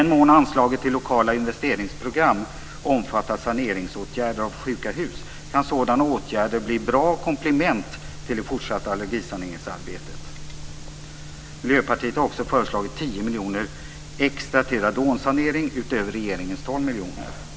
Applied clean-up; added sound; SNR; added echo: none; Writing; 16 dB; none.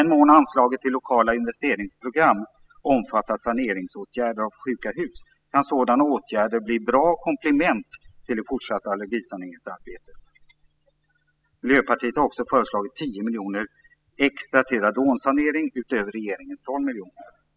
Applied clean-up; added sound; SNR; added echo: classical method spectral subtraction.